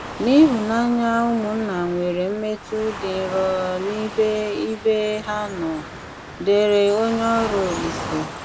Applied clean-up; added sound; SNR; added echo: none; Waves, surf; 11 dB; none.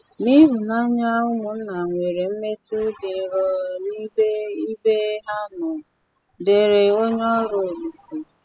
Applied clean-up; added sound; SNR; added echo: classical method spectral subtraction.